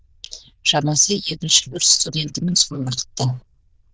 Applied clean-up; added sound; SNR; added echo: neural diffusion model UNIVERSE++.